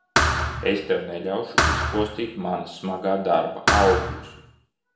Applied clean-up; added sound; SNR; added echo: none; Thump, thud; 0 dB; reverberation time 0.7 s.